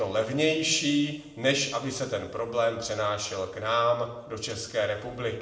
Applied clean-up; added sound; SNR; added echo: none; none; none; reverberation time 0.7 s.